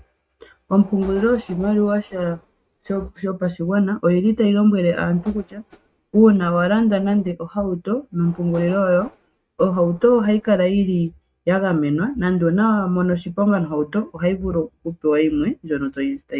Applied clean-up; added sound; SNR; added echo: neural mask model RNNoise.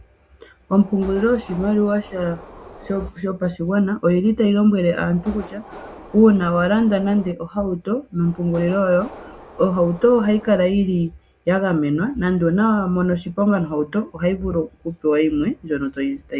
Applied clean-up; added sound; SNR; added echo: none; Subway, metro, underground; 19 dB; none.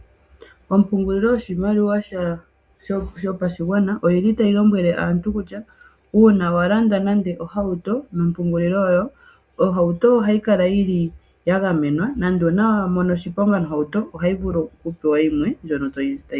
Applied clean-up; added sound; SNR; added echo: none; none; none; none.